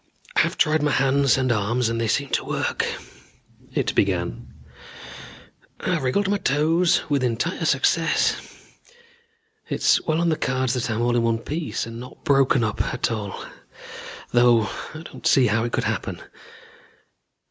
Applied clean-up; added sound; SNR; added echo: none; none; none; none.